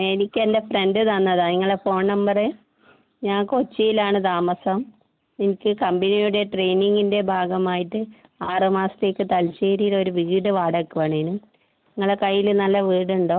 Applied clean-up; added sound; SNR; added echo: none; none; none; none.